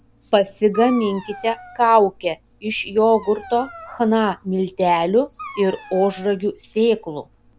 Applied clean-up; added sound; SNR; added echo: none; Dog; 20 dB; none.